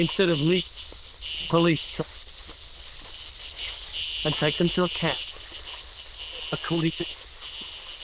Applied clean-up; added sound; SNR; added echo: neural diffusion model UNIVERSE++.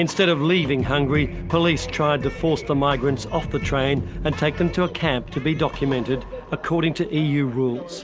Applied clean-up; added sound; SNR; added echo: none; none; none; none.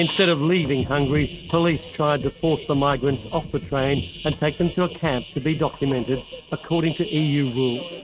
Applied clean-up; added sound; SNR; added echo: neural mask model RNNoise.